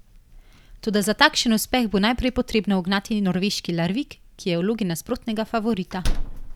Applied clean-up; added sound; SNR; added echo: none; Slam; 9 dB; none.